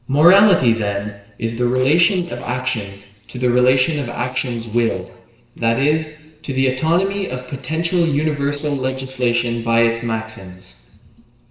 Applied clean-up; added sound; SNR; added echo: neural separator model SepFormer DNS4.